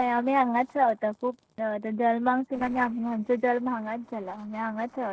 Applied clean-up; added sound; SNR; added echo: neural separator model SepFormer DNS4.